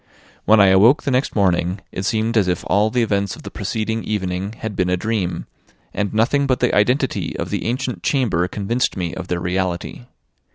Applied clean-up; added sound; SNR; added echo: none; none; none; none.